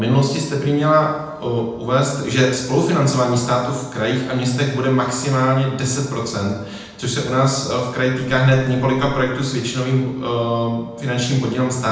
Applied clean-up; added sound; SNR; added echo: none; Squeak / Screech; 17 dB; reverberation time 0.9 s.